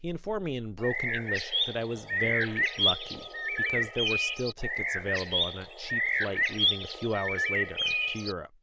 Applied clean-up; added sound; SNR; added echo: none; Bird; -4 dB; none.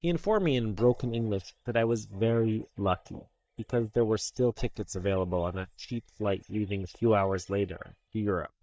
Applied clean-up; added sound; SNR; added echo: neural mask model DeepFilterNet 3.